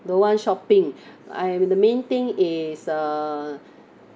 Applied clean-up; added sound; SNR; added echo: none; none; none; none.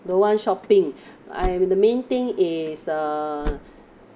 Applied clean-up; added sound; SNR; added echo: none; Slam / Car; 13 dB; none.